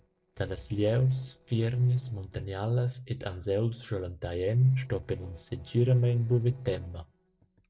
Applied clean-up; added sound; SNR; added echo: neural separator model SepFormer DNS4.